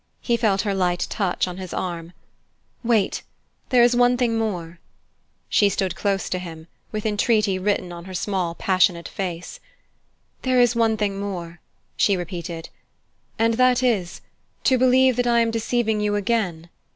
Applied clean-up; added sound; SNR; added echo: none; none; none; none.